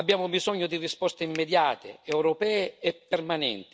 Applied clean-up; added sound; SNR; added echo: none; Finger snapping; 17 dB; none.